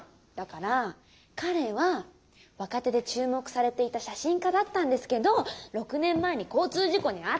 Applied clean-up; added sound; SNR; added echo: none; none; none; none.